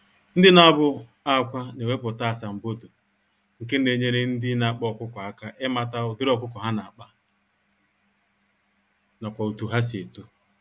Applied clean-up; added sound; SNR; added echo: none; none; none; none.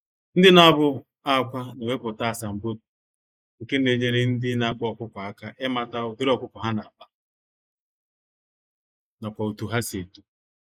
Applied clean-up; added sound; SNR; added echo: neural mask model Resemble Enhance denoiser.